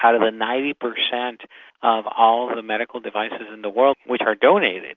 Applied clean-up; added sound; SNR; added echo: none; none; none; none.